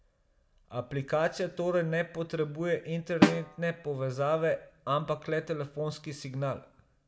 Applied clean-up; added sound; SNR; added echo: none; Snare drum; -3 dB; reverberation time 0.4 s.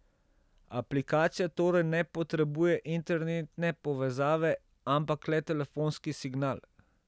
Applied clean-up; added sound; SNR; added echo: none; none; none; none.